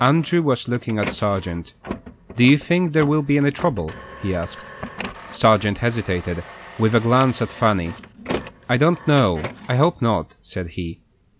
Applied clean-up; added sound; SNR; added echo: none; Printer; 15 dB; none.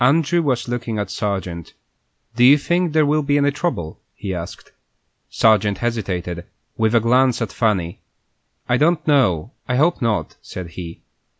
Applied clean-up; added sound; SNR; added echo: none; none; none; none.